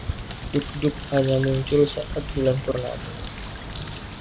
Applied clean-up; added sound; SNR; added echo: none; Bird; 7 dB; none.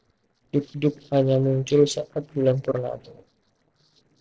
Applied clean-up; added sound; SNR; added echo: neural separator model SepFormer DNS4.